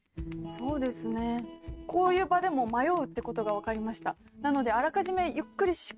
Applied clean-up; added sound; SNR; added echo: neural mask model RNNoise.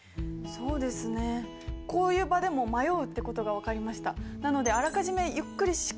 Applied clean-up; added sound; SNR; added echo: none; none; none; none.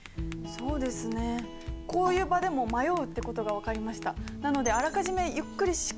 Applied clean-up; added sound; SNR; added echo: none; Percussion + Tap; 16 dB; none.